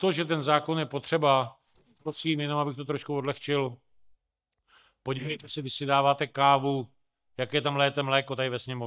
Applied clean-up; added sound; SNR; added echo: neural mask model DeepFilterNet 3.